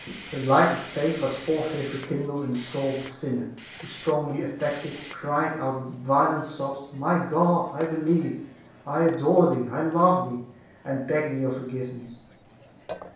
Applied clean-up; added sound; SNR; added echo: none; Hiss; 14 dB; reverberation time 0.7 s.